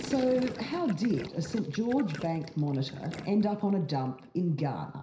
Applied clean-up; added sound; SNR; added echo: none; Gurgling; 15 dB; reverberation time 0.5 s.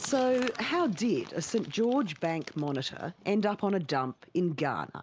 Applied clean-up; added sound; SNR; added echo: none; none; none; none.